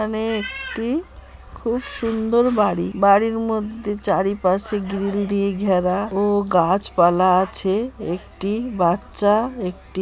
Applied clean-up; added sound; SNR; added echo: none; none; none; none.